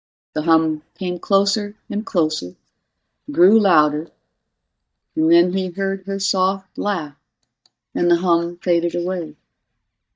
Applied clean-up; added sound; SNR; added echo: neural mask model DeepFilterNet 3.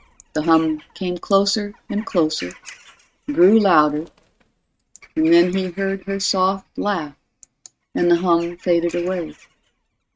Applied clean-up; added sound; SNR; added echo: neural mask model RNNoise.